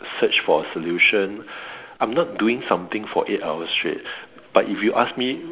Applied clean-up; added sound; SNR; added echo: none; none; none; none.